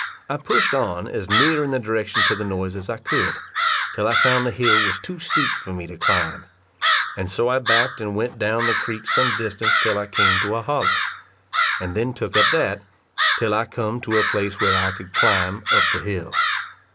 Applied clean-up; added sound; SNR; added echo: none; Crow; -2 dB; none.